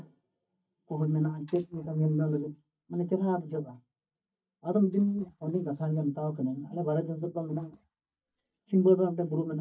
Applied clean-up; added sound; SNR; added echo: neural mask model DeepFilterNet 3.